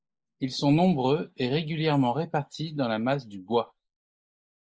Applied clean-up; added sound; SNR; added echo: neural mask model Resemble Enhance denoiser.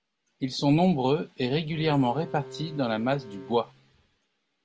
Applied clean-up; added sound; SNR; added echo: none; Bowed string instrument; 16 dB; none.